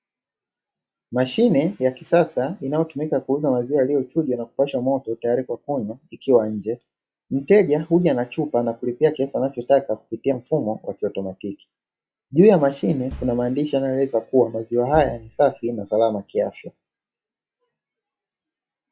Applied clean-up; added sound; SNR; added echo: classical method log-MMSE.